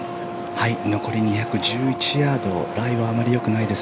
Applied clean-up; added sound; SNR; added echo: none; Brass instrument; 9 dB; none.